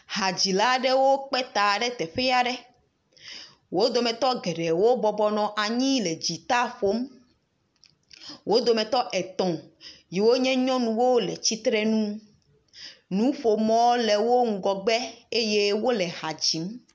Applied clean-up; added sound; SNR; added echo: none; none; none; none.